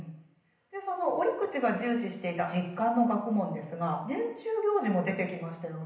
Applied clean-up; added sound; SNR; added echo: none; none; none; reverberation time 0.8 s.